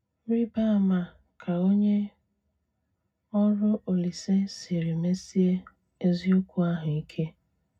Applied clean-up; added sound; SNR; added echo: none; none; none; reverberation time 0.4 s.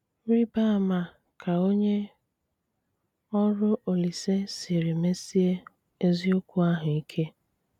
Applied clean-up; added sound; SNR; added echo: none; none; none; none.